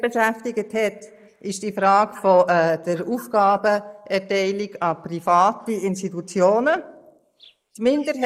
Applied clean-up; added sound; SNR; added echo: neural mask model Resemble Enhance denoiser.